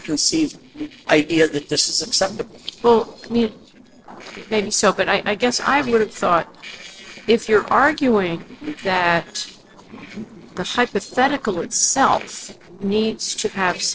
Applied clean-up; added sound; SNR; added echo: neural separator model SepFormer DNS4.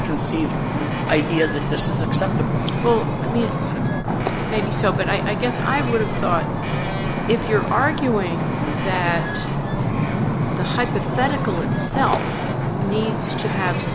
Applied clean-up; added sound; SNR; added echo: none; Wind / Ocean; -1 dB; none.